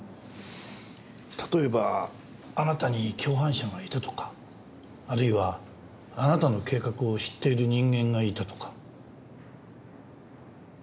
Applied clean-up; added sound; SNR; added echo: none; none; none; none.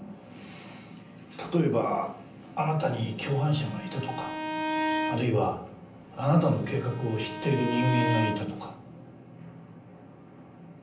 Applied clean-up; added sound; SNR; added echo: none; Bowed string instrument; 4 dB; reverberation time 0.6 s.